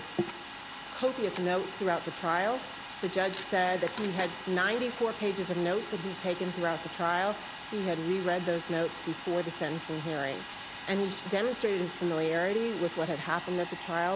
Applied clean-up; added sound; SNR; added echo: none; Domestic sounds, home sounds; 11 dB; none.